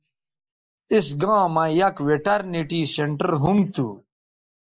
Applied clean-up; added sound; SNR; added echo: neural mask model Resemble Enhance denoiser.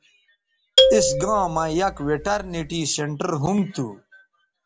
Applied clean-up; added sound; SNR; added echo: none; Marimba, xylophone; -3 dB; none.